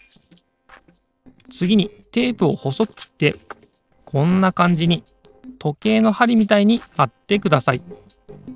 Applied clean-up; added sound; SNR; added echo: neural separator model SepFormer DNS4.